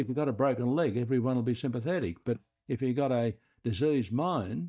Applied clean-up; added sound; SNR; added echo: neural mask model DeepFilterNet 3.